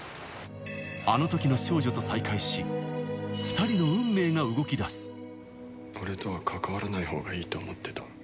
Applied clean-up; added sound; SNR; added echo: none; none; none; none.